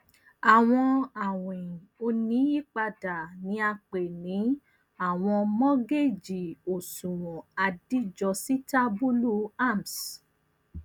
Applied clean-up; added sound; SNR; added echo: none; none; none; none.